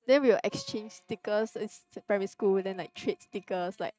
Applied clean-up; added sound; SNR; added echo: neural mask model RNNoise.